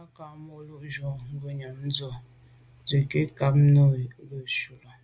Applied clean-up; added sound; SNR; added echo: none; none; none; none.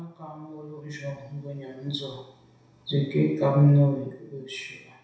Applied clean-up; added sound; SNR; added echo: none; none; none; reverberation time 0.7 s.